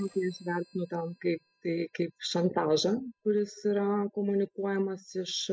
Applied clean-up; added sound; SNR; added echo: classical method spectral subtraction.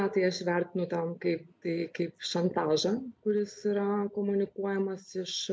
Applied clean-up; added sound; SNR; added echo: none; none; none; none.